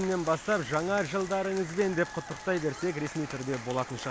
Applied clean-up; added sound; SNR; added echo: none; Applause / Crowd; 13 dB; none.